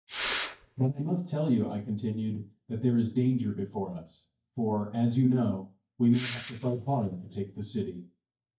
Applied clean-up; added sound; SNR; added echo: neural mask model DeepFilterNet 3.